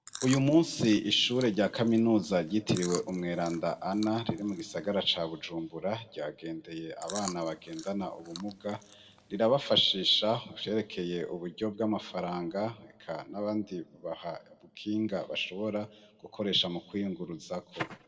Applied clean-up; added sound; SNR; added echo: none; Chewing, mastication; 16 dB; reverberation time 0.8 s.